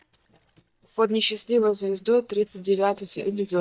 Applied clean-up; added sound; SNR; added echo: neural mask model DeepFilterNet 3.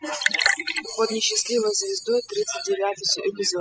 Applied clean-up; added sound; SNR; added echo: classical method spectral subtraction.